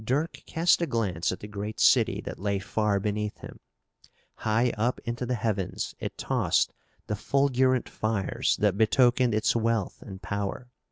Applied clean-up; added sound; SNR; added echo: none; none; none; none.